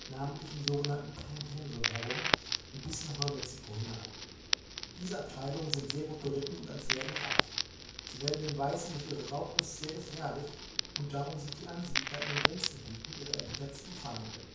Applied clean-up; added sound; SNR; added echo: none; Crackle; -1 dB; reverberation time 0.5 s.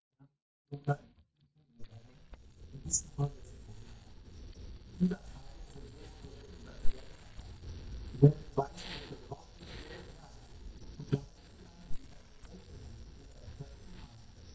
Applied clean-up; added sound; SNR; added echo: neural mask model DeepFilterNet 3.